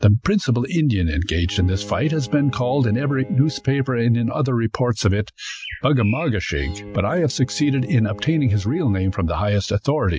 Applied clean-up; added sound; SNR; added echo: neural mask model RNNoise.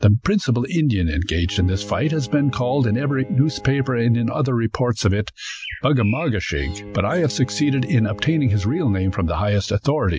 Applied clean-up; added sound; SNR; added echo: none; Bowed string instrument + Bird; 18 dB; none.